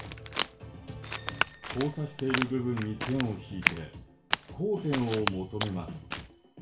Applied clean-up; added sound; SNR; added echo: none; Crack; 3 dB; reverberation time 0.3 s.